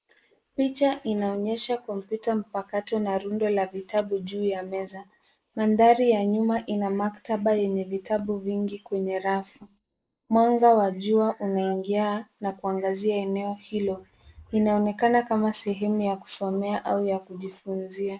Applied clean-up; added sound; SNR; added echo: neural mask model Resemble Enhance denoiser.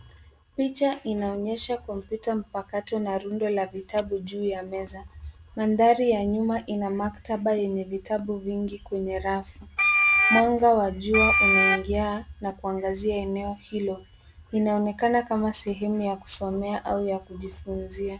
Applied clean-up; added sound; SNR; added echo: none; Wind instrument, woodwind instrument; -4 dB; none.